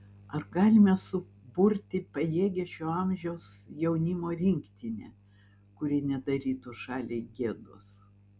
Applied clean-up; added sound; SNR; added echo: none; none; none; none.